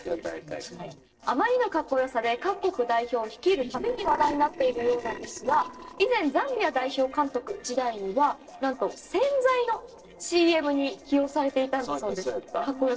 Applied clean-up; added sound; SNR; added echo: neural separator model SepFormer DNS4.